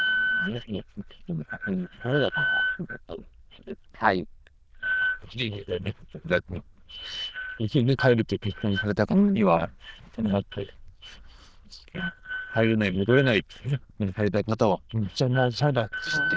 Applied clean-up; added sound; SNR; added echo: neural diffusion model UNIVERSE++.